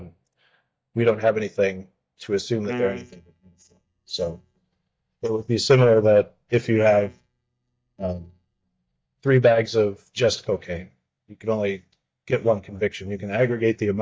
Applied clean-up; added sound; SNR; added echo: neural mask model DeepFilterNet 3.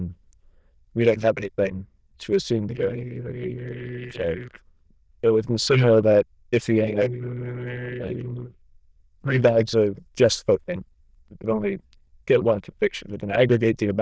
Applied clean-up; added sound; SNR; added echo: neural diffusion model UNIVERSE++.